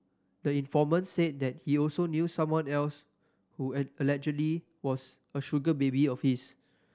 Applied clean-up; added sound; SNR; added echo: none; none; none; none.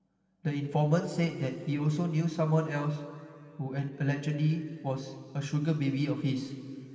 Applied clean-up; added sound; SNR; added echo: none; none; none; reverberation time 2.3 s.